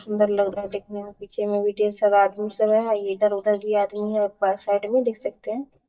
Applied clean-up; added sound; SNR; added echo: neural mask model DeepFilterNet 3.